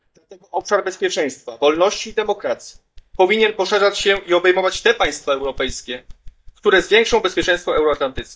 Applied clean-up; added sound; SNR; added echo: neural mask model DeepFilterNet 3.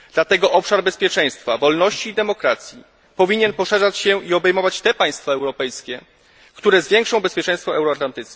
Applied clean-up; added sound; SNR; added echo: none; none; none; none.